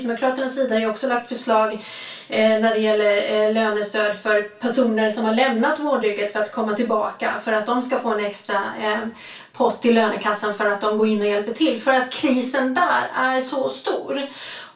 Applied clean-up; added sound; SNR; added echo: none; none; none; reverberation time 0.2 s.